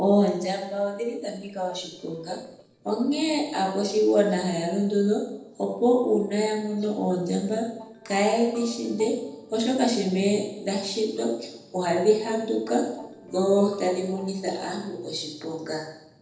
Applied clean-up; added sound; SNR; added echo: neural separator model SepFormer DNS4.